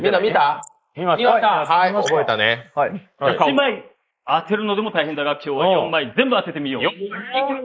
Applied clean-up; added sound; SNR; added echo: neural mask model Resemble Enhance denoiser.